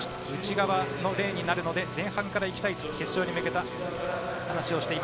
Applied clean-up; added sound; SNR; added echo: none; Frying (food); 14 dB; none.